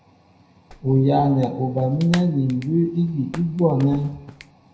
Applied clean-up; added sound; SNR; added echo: none; Clapping; 20 dB; reverberation time 0.7 s.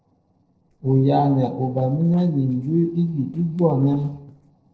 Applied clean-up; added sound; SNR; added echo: neural separator model SepFormer DNS4.